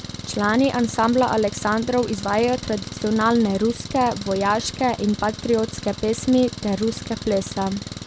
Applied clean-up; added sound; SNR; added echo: none; Engine; 12 dB; none.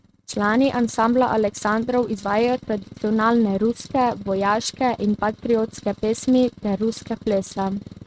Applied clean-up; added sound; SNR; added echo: neural mask model RNNoise.